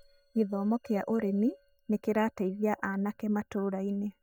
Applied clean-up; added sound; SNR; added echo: neural mask model DeepFilterNet 3.